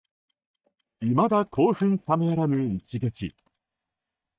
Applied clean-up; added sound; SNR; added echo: neural mask model DeepFilterNet 3.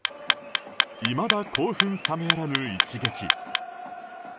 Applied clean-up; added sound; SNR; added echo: none; Clock; -3 dB; none.